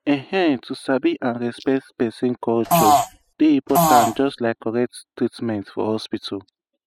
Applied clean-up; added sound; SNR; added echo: classical method spectral subtraction.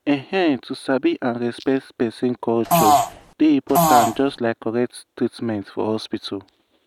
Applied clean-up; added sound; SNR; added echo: none; Fart; -5 dB; none.